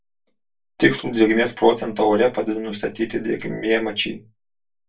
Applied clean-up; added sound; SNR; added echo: none; none; none; reverberation time 0.2 s.